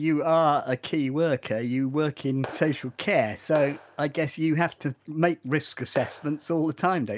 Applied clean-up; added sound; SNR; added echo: none; Clapping; 17 dB; none.